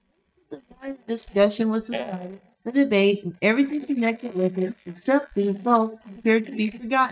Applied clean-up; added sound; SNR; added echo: neural mask model DeepFilterNet 3.